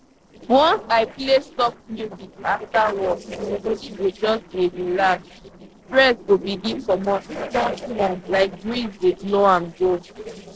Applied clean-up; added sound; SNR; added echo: neural separator model SepFormer DNS4.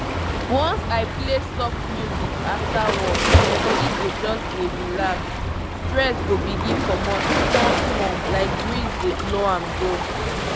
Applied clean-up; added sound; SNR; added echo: none; Waves, surf; -4 dB; none.